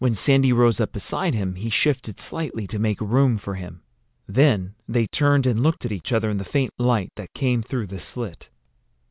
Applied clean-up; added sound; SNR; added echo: none; none; none; none.